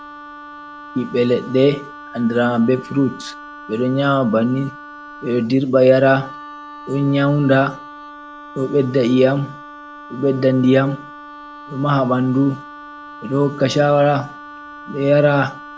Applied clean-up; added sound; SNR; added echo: none; Wind instrument, woodwind instrument; 18 dB; none.